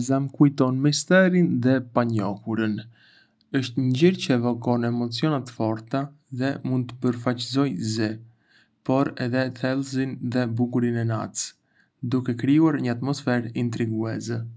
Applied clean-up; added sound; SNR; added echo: none; none; none; none.